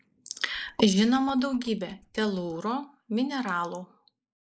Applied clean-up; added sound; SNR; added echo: neural mask model Resemble Enhance denoiser.